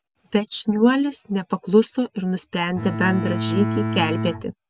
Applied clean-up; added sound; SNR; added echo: none; Bowed string instrument; 4 dB; none.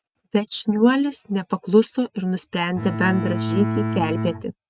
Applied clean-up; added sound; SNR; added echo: neural mask model RNNoise.